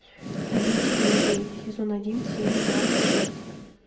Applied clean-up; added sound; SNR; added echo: none; Breathing; -4 dB; reverberation time 1.2 s.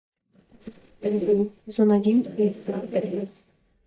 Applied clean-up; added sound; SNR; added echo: neural mask model DeepFilterNet 3.